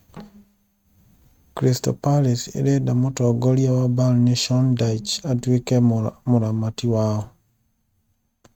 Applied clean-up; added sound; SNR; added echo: neural mask model RNNoise.